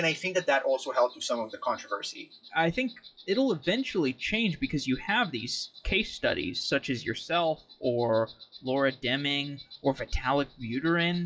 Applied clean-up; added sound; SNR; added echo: classical method WPE with log-MMSE.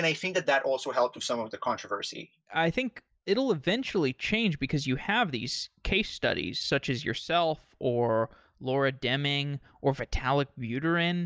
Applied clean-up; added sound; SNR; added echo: none; none; none; none.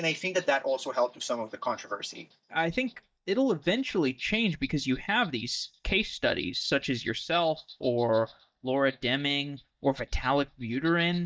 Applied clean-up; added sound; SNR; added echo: neural mask model DeepFilterNet 3.